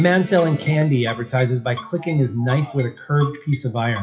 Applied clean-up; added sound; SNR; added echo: classical method WPE with log-MMSE.